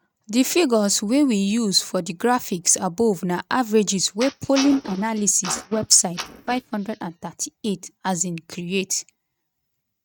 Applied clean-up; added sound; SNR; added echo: neural mask model RNNoise.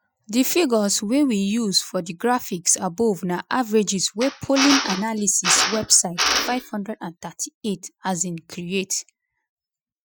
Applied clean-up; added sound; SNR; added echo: classical method Wiener filter.